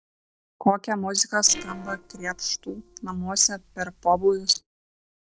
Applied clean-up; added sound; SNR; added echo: neural separator model SepFormer DNS4.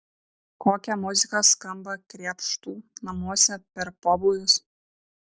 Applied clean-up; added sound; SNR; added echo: none; none; none; none.